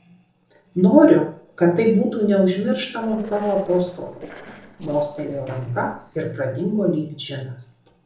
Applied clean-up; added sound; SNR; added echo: neural separator model SepFormer DNS4.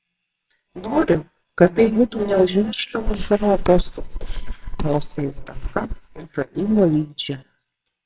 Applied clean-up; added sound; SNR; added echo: neural separator model SepFormer WHAMR!.